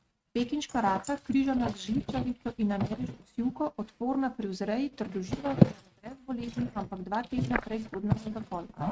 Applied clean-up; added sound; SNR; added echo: neural mask model RNNoise.